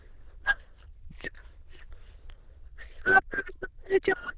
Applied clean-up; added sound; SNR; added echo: neural diffusion model UNIVERSE++.